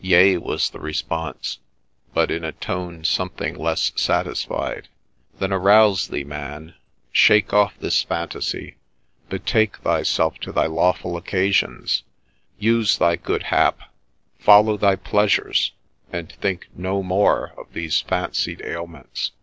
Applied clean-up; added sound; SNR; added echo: none; none; none; none.